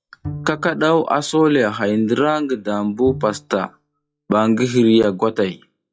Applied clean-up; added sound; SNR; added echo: classical method log-MMSE.